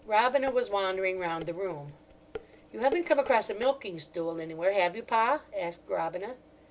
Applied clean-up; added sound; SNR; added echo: none; Dishes, pots, and pans; 15 dB; none.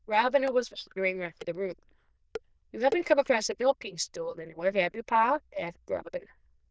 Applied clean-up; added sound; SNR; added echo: neural diffusion model UNIVERSE++.